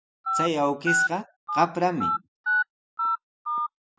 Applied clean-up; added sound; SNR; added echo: none; Telephone; -1 dB; none.